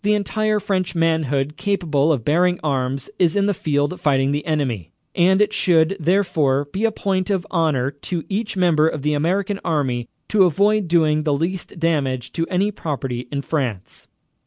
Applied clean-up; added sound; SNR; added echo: none; none; none; none.